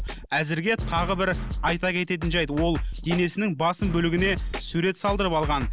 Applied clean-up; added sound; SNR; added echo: none; none; none; none.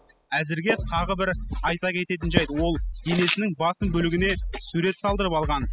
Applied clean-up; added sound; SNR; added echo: classical method spectral subtraction.